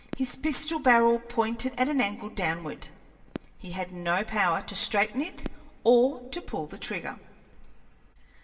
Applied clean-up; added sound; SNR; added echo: none; Fireworks; 20 dB; reverberation time 1.3 s.